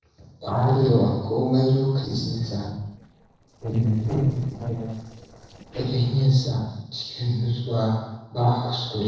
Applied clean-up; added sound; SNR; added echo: neural separator model SepFormer DNS4.